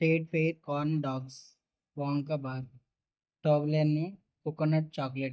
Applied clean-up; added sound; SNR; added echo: neural mask model DeepFilterNet 3.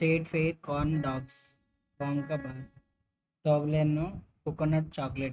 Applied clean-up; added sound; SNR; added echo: neural mask model RNNoise.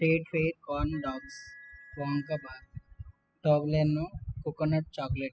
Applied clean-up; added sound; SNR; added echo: classical method spectral subtraction.